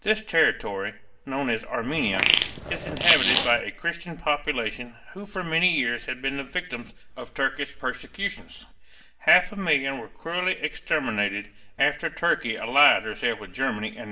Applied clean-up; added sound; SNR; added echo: none; Fart; -2 dB; reverberation time 0.5 s.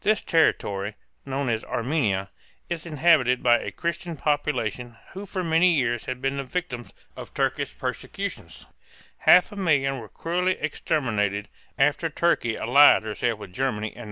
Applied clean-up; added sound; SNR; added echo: none; none; none; none.